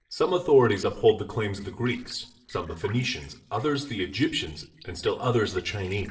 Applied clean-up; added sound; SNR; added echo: neural separator model SepFormer DNS4.